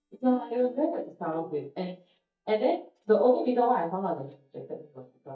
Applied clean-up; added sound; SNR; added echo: neural mask model DeepFilterNet 3.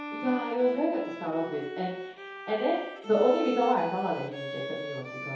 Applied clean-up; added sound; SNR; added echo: none; Bowed string instrument; 9 dB; reverberation time 2.2 s.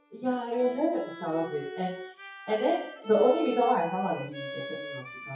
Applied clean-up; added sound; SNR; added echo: classical method WPE with log-MMSE.